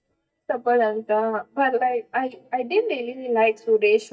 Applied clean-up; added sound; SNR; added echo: neural mask model DeepFilterNet 3.